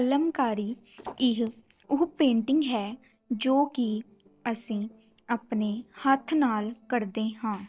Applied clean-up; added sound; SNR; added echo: neural separator model SepFormer DNS4.